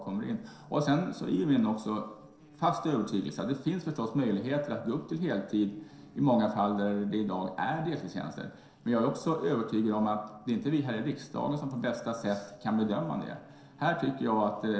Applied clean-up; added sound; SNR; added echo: neural separator model SepFormer DNS4.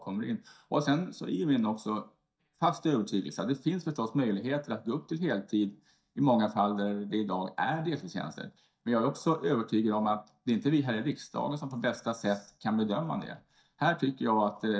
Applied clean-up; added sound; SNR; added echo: neural mask model DeepFilterNet 3.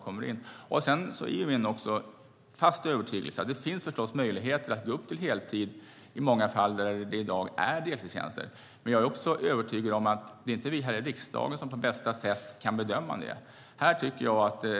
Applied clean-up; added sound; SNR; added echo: none; none; none; none.